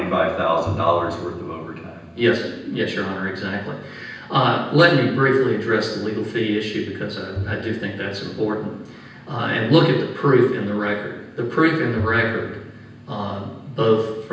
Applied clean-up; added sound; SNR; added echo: none; Bowed string instrument; 13 dB; reverberation time 0.9 s.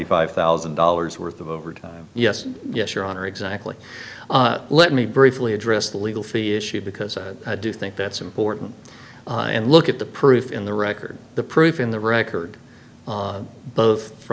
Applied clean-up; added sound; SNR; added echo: none; none; none; none.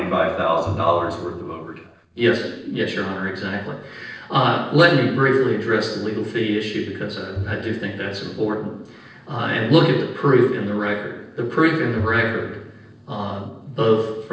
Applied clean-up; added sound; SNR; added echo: neural separator model SepFormer DNS4.